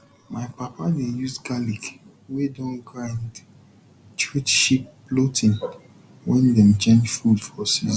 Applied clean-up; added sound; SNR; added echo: none; none; none; none.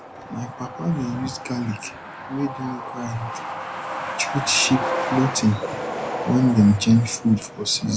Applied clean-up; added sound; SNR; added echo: none; Truck; 8 dB; none.